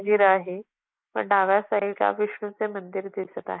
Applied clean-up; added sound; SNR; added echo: neural mask model Resemble Enhance denoiser.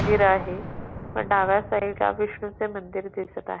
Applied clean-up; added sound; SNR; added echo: none; Boom; 10 dB; none.